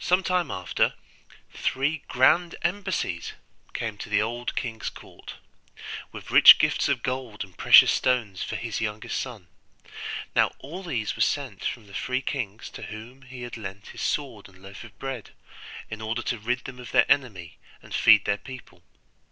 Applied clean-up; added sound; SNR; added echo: none; none; none; none.